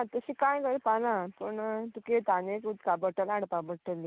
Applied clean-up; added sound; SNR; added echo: none; none; none; none.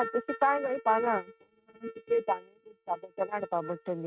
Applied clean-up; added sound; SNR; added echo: neural mask model RNNoise.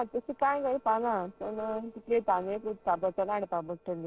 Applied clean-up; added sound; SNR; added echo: neural separator model SepFormer DNS4.